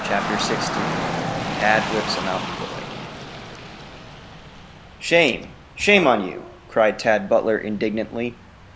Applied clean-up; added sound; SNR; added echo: none; Rain / Dog; 7 dB; none.